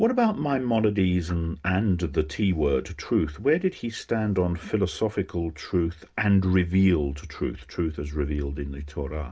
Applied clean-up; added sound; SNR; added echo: none; none; none; reverberation time 0.3 s.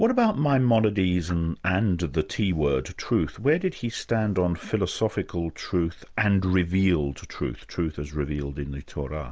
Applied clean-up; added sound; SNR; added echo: none; none; none; none.